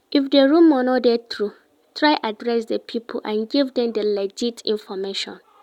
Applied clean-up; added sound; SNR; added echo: none; none; none; none.